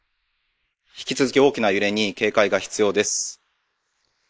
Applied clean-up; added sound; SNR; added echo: neural mask model Resemble Enhance denoiser.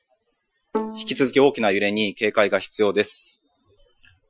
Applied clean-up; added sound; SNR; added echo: classical method Wiener filter.